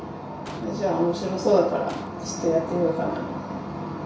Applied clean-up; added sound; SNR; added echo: none; Gunshot, gunfire; 19 dB; reverberation time 0.6 s.